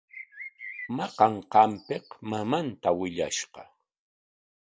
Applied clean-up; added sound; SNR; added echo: none; Bird; 17 dB; none.